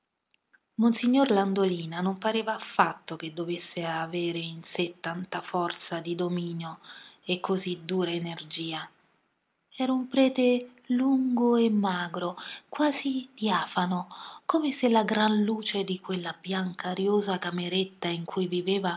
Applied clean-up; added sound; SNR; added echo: none; none; none; none.